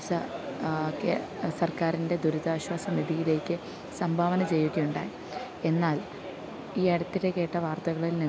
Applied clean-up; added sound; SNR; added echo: none; none; none; none.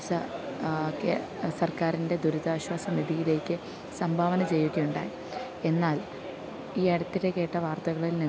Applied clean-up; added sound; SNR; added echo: none; Mallet percussion; 19 dB; none.